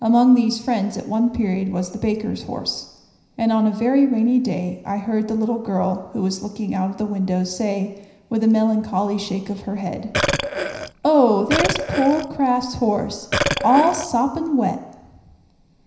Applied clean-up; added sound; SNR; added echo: none; Burping, eructation; 3 dB; reverberation time 0.9 s.